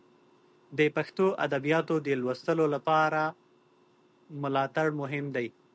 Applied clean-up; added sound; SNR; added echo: none; none; none; none.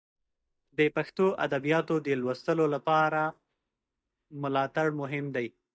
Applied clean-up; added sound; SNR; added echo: neural mask model DeepFilterNet 3.